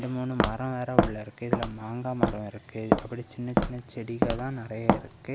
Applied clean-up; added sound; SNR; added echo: none; Walk, footsteps; -4 dB; none.